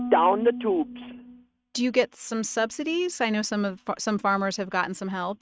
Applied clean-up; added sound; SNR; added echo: neural mask model RNNoise.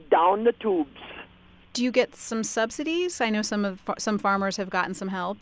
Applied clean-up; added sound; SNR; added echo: none; none; none; none.